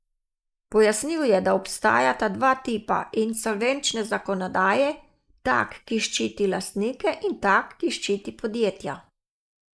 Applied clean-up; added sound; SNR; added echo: neural mask model Resemble Enhance denoiser.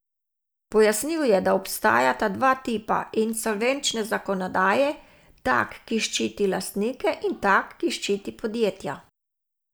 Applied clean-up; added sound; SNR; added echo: none; none; none; none.